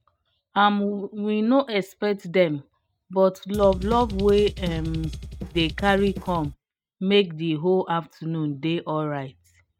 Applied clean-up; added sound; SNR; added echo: neural mask model RNNoise.